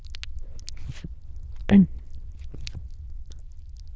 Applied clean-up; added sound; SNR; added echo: neural diffusion model UNIVERSE++.